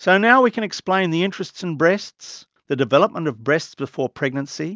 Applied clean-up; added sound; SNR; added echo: none; none; none; none.